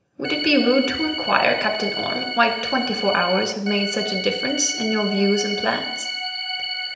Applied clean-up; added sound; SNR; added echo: none; Organ; 5 dB; reverberation time 0.8 s.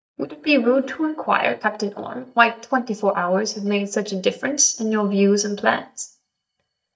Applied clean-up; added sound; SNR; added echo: neural mask model DeepFilterNet 3.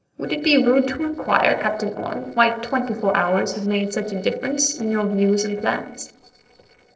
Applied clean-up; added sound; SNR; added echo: neural separator model SepFormer DNS4.